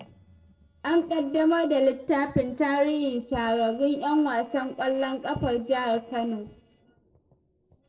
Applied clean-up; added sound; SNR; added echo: neural separator model SepFormer DNS4.